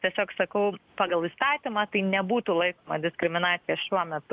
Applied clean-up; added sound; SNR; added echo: none; none; none; none.